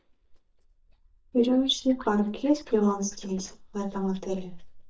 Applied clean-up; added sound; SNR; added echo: neural mask model DeepFilterNet 3.